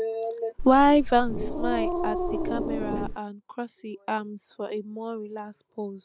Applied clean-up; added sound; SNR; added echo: none; Growling; 1 dB; none.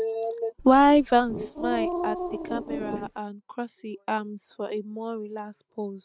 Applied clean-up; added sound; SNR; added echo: neural mask model RNNoise.